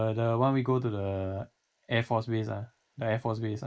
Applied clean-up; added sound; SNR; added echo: neural mask model Resemble Enhance denoiser.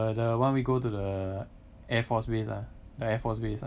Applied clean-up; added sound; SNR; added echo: none; none; none; none.